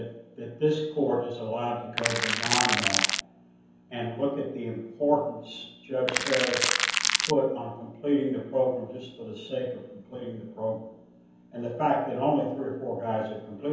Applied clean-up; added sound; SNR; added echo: none; Crackle; -3 dB; reverberation time 0.9 s.